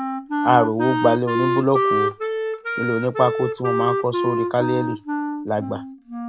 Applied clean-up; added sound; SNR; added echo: none; Wind instrument, woodwind instrument; 1 dB; none.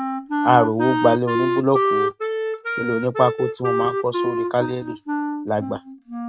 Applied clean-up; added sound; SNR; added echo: neural mask model RNNoise.